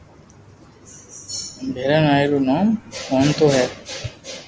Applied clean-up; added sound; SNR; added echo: none; none; none; none.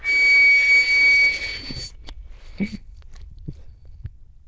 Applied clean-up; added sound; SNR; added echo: neural diffusion model UNIVERSE++.